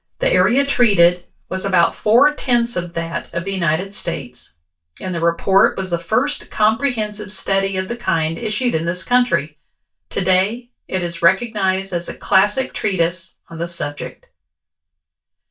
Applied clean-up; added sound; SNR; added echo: neural mask model DeepFilterNet 3.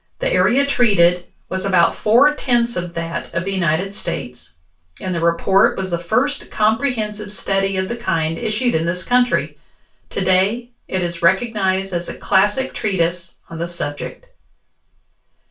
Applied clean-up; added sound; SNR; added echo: none; Tambourine; 10 dB; reverberation time 0.2 s.